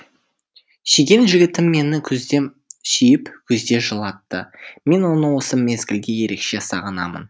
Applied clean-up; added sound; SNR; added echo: none; none; none; none.